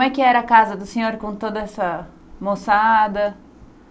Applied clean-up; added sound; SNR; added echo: none; none; none; none.